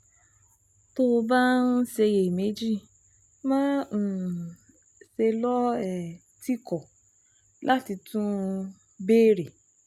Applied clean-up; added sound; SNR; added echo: none; none; none; none.